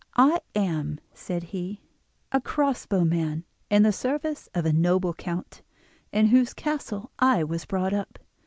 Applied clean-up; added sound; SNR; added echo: none; none; none; none.